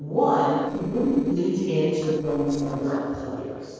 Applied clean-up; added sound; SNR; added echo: neural separator model SepFormer DNS4.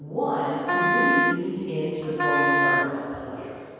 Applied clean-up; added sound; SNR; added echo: none; Wind instrument, woodwind instrument; -4 dB; reverberation time 2.2 s.